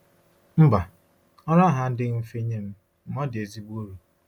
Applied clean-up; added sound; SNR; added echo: none; none; none; none.